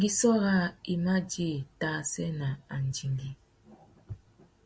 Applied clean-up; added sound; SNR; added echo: none; none; none; none.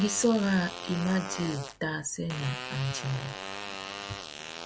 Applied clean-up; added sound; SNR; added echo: none; Fart; 9 dB; none.